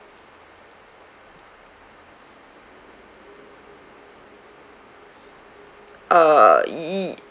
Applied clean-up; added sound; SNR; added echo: none; none; none; none.